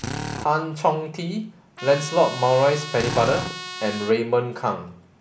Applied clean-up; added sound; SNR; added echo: none; Drill + Trumpet; 11 dB; none.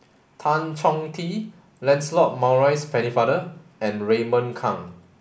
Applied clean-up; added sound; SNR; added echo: none; none; none; none.